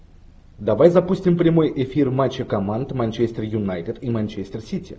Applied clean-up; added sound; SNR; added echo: none; none; none; none.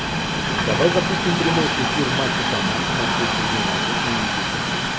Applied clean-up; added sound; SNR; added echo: none; Train; -4 dB; none.